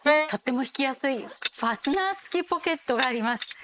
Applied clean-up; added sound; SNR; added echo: neural mask model Resemble Enhance denoiser.